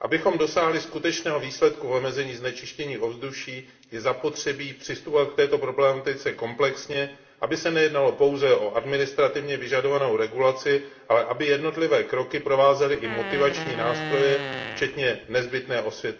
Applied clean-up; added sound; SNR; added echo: none; Fart; 8 dB; reverberation time 1.6 s.